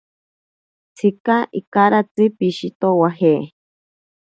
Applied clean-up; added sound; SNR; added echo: none; none; none; none.